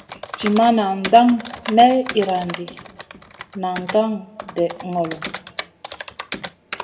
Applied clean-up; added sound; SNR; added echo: none; Computer keyboard; 13 dB; reverberation time 0.9 s.